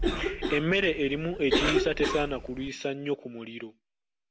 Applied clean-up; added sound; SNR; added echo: none; Cough; 2 dB; none.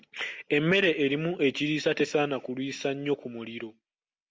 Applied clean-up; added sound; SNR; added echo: none; none; none; none.